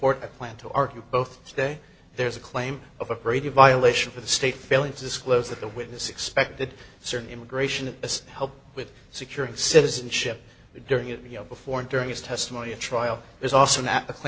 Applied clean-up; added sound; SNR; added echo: none; none; none; none.